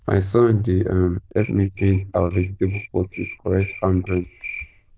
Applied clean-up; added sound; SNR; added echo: neural diffusion model UNIVERSE++.